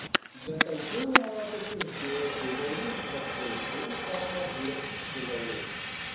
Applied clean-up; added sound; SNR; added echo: none; Fire; -3 dB; reverberation time 1.0 s.